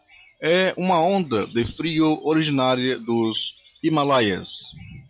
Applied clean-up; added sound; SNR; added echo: classical method log-MMSE.